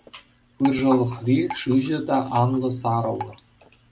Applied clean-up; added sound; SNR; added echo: none; Drip; 17 dB; none.